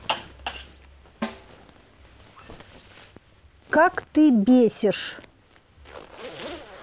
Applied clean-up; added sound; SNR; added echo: none; Zipper (clothing) + Snare drum; 14 dB; none.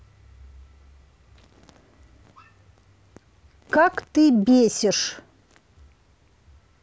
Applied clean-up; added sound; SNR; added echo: none; none; none; none.